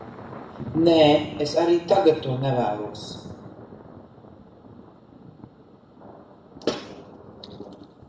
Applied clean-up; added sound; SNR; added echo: none; Thunder; 15 dB; reverberation time 0.7 s.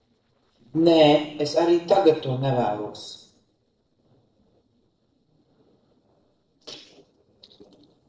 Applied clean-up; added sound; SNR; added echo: neural separator model SepFormer DNS4.